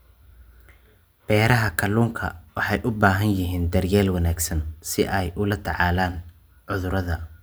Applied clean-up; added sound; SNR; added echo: none; none; none; none.